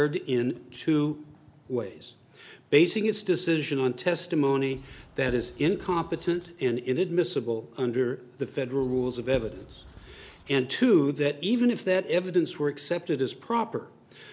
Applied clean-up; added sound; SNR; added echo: none; Writing; 20 dB; none.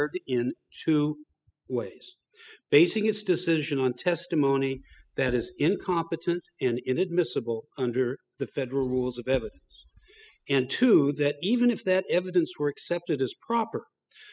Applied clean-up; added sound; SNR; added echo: classical method spectral subtraction.